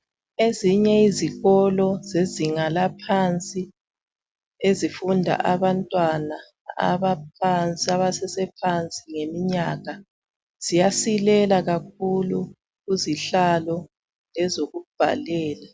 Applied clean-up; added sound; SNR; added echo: none; none; none; none.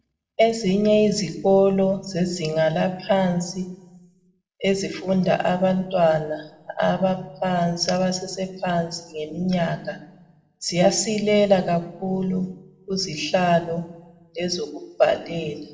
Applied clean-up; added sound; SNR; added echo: none; none; none; reverberation time 0.6 s.